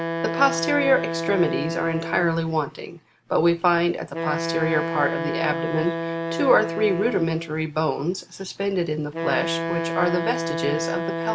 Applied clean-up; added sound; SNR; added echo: none; Wind instrument, woodwind instrument; 5 dB; none.